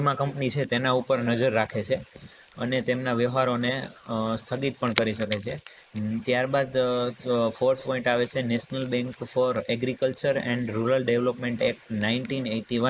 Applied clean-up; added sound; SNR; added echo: neural mask model Resemble Enhance denoiser.